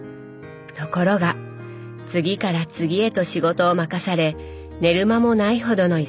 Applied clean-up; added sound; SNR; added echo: none; none; none; none.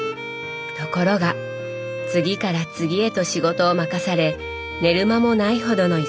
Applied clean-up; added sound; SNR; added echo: none; Bowed string instrument; 8 dB; none.